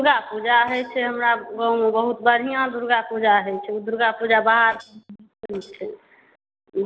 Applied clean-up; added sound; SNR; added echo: neural separator model SepFormer DNS4.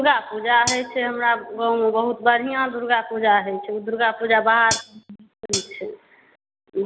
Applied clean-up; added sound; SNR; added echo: none; Hi-hat; 7 dB; none.